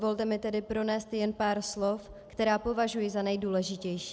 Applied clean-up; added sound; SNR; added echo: none; none; none; none.